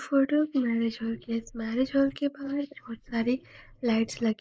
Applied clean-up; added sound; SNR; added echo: neural mask model Resemble Enhance denoiser.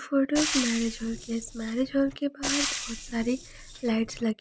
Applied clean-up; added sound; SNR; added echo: none; Frying (food); 6 dB; none.